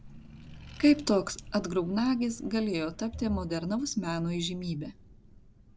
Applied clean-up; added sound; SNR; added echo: none; Accelerating, revving, vroom; 19 dB; none.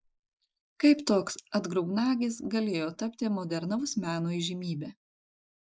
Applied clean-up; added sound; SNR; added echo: neural mask model Resemble Enhance denoiser.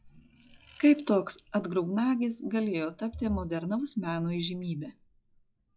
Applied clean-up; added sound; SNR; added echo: classical method log-MMSE.